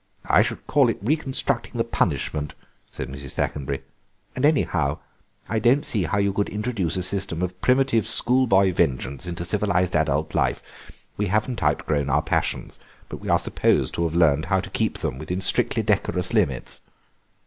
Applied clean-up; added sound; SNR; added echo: none; none; none; none.